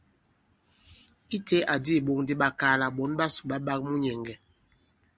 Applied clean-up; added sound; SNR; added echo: none; none; none; none.